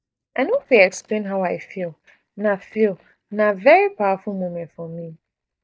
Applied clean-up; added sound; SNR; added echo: neural mask model DeepFilterNet 3.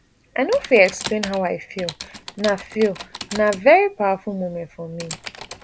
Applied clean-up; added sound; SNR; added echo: none; Typing; 15 dB; none.